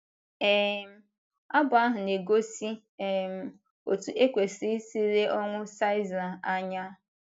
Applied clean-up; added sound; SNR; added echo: none; none; none; none.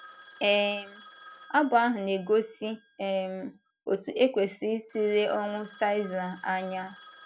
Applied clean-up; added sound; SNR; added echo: none; Telephone; 17 dB; none.